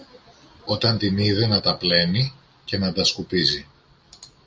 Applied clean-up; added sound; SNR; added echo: none; none; none; none.